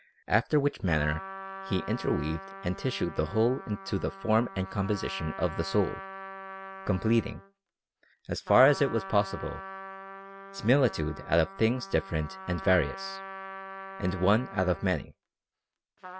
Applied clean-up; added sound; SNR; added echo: none; Trumpet; 13 dB; none.